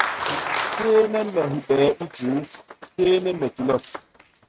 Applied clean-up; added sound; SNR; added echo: neural mask model RNNoise.